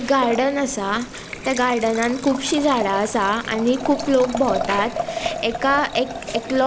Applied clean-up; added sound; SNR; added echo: none; Liquid; 10 dB; none.